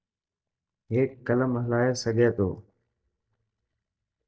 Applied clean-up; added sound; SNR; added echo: neural mask model DeepFilterNet 3.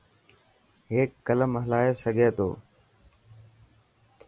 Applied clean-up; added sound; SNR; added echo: none; none; none; none.